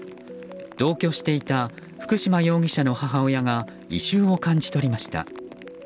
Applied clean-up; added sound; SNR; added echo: none; none; none; none.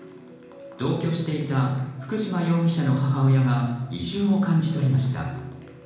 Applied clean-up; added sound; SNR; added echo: none; none; none; reverberation time 1.0 s.